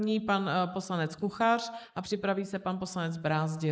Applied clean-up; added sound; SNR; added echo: neural mask model Resemble Enhance denoiser.